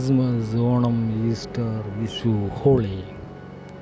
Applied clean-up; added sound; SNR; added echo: none; Organ; 16 dB; none.